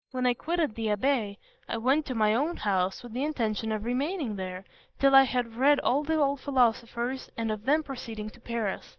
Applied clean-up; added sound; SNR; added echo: neural mask model DeepFilterNet 3.